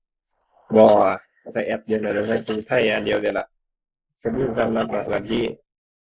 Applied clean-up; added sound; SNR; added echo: neural mask model Resemble Enhance denoiser.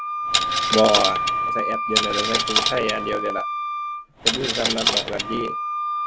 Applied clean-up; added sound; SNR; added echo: none; Wind instrument, woodwind instrument + Coin (dropping); -3 dB; none.